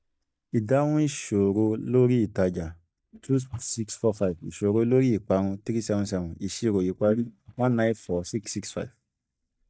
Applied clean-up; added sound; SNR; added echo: neural mask model DeepFilterNet 3.